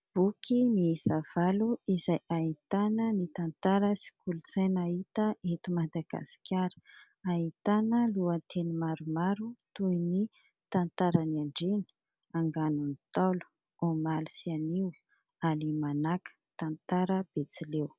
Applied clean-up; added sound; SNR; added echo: none; none; none; none.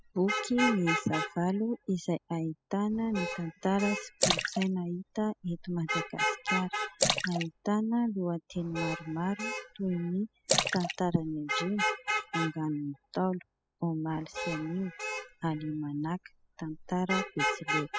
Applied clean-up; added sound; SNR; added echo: classical method spectral subtraction.